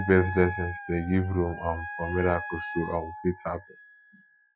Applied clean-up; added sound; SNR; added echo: classical method Wiener filter.